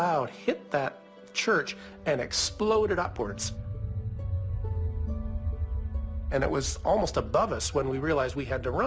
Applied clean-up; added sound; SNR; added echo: none; none; none; none.